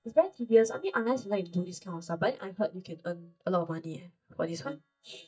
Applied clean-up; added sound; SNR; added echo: neural mask model DeepFilterNet 3.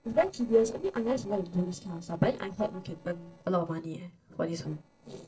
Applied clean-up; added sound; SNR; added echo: neural separator model SepFormer DNS4.